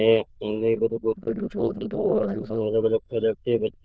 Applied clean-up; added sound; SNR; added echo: neural diffusion model UNIVERSE++.